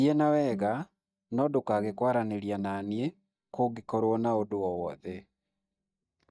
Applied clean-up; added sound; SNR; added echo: neural mask model DeepFilterNet 3.